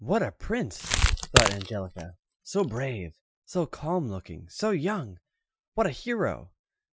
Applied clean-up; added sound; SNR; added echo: classical method Wiener filter.